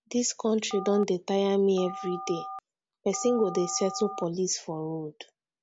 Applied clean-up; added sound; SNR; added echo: none; Telephone; 11 dB; none.